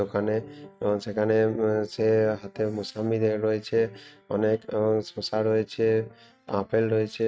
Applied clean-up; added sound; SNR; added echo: neural mask model RNNoise.